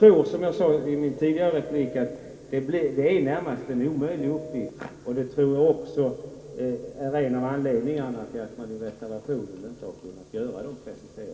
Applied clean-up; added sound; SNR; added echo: none; Telephone; 16 dB; reverberation time 2.3 s.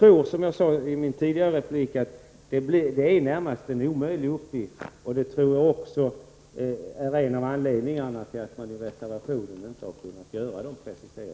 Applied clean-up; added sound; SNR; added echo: none; none; none; none.